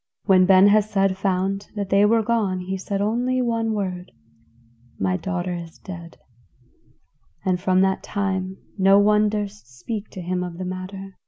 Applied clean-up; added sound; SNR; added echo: none; none; none; none.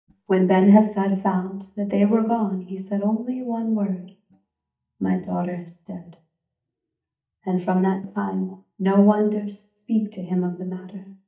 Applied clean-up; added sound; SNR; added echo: neural mask model DeepFilterNet 3.